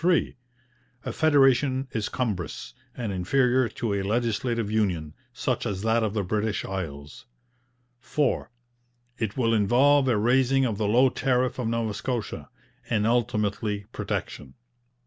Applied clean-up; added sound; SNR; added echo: none; none; none; none.